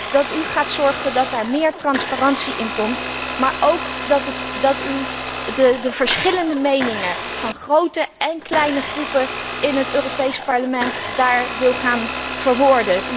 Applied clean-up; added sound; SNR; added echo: none; Domestic sounds, home sounds; 6 dB; none.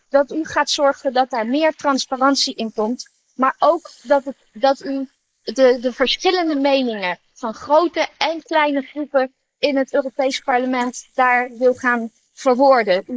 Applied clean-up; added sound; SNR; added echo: neural mask model Resemble Enhance denoiser.